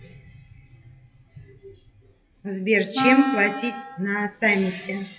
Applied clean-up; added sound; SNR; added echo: classical method WPE with log-MMSE.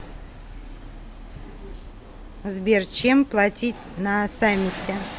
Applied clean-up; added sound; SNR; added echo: none; none; none; none.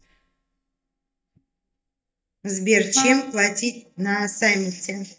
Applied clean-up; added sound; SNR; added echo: neural mask model DeepFilterNet 3.